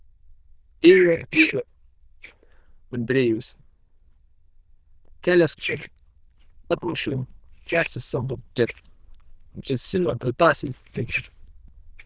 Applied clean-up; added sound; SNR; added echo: neural diffusion model UNIVERSE++.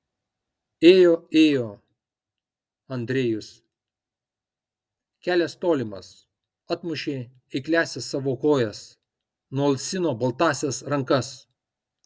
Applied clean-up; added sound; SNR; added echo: none; none; none; none.